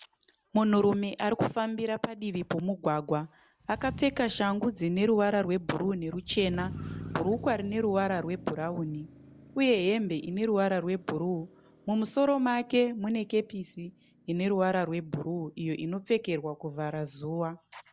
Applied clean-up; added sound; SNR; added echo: none; Motor vehicle (road); 19 dB; none.